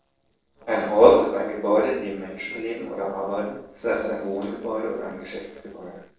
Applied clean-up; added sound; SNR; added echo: neural separator model SepFormer DNS4.